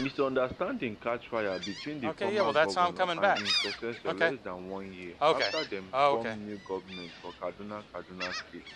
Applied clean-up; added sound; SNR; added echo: none; Gull, seagull; -3 dB; none.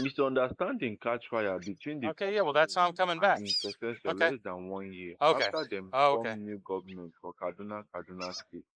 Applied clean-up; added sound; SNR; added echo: neural mask model Resemble Enhance denoiser.